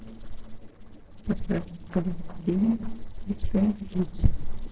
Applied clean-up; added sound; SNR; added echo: neural separator model SepFormer DNS4.